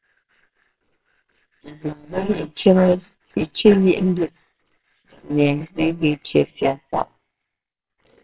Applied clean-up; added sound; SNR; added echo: neural separator model SepFormer WHAMR!.